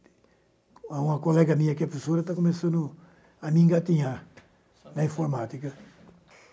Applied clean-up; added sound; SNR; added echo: none; none; none; none.